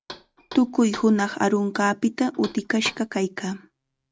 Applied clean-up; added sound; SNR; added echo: neural mask model RNNoise.